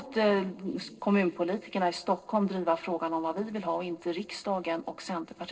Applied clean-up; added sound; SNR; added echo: neural separator model SepFormer DNS4.